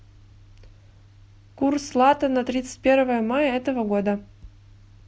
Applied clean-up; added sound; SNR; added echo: none; none; none; none.